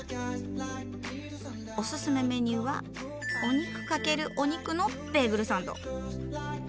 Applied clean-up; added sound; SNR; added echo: none; none; none; none.